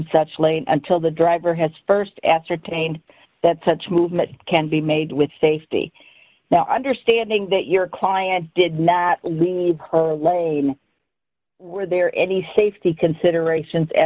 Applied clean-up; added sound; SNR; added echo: none; none; none; none.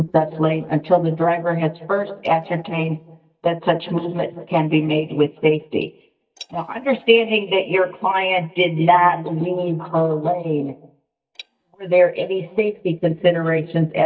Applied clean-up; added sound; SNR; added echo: neural mask model DeepFilterNet 3.